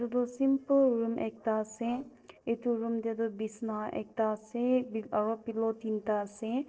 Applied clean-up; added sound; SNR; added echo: neural separator model SepFormer DNS4.